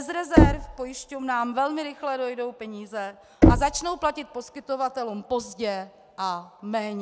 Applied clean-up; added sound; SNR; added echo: none; Knock; -4 dB; none.